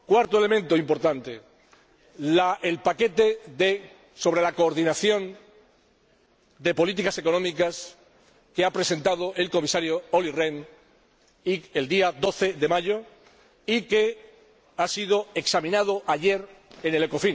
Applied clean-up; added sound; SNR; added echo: none; none; none; none.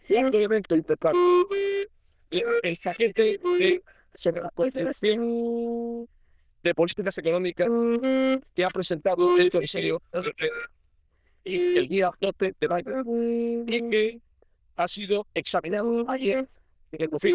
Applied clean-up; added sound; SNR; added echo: neural diffusion model UNIVERSE++.